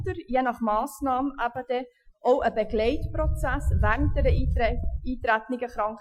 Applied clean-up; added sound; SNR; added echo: classical method Wiener filter.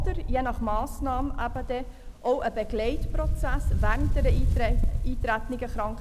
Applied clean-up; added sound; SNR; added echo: none; Wind; -4 dB; none.